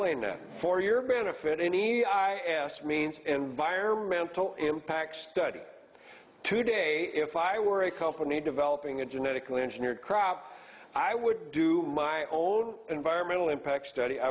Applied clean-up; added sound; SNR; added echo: none; none; none; none.